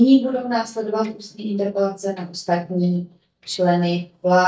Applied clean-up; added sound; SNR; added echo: neural mask model DeepFilterNet 3.